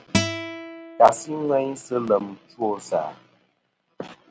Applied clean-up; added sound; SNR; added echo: none; Acoustic guitar; 7 dB; none.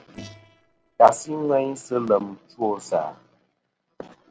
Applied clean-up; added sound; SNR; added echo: neural separator model SepFormer DNS4.